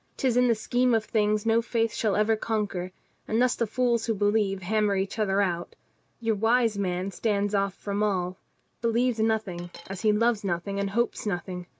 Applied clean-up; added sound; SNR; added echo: none; Coin (dropping); 20 dB; none.